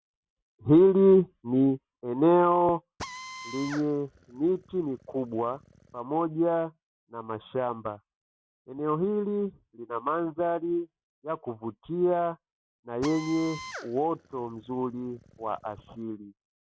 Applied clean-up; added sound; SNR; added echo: none; Drill; 17 dB; none.